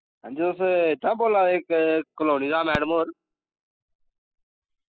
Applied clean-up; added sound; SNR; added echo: classical method spectral subtraction.